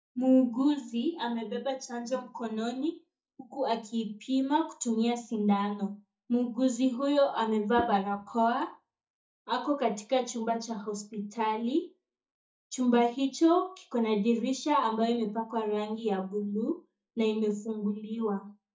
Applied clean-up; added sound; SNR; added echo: neural mask model DeepFilterNet 3.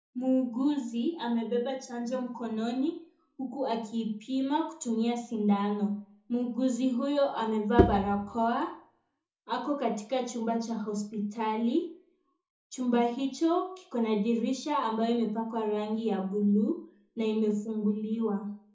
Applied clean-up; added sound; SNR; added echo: none; Bowed string instrument; 1 dB; reverberation time 0.6 s.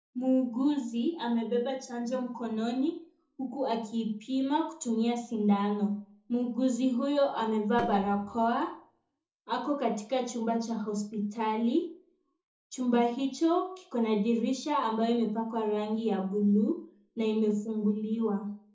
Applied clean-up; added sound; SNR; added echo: neural separator model SepFormer DNS4.